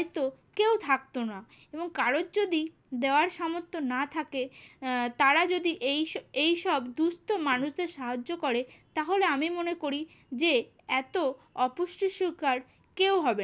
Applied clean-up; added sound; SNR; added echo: none; none; none; none.